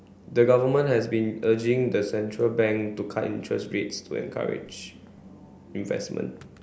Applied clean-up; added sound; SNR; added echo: none; none; none; none.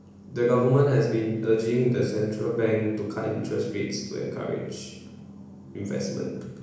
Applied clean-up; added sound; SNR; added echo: none; none; none; reverberation time 1.0 s.